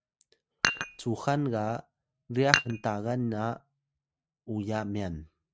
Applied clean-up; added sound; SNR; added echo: neural mask model RNNoise.